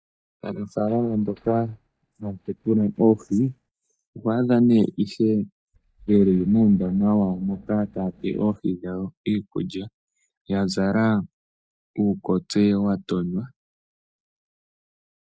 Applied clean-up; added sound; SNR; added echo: neural mask model DeepFilterNet 3.